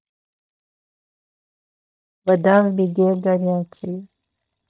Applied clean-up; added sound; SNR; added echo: neural mask model DeepFilterNet 3.